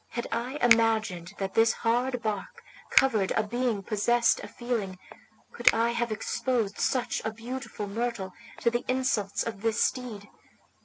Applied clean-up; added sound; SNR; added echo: none; Finger snapping; 7 dB; none.